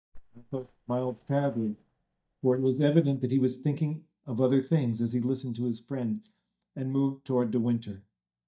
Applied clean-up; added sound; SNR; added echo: neural mask model DeepFilterNet 3.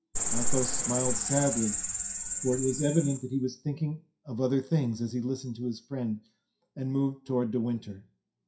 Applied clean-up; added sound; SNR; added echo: classical method WPE with log-MMSE.